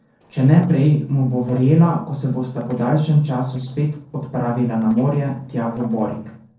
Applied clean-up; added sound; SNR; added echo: neural separator model SepFormer DNS4.